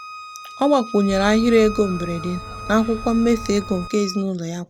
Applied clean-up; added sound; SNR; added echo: none; Bowed string instrument + Gull, seagull; 13 dB; none.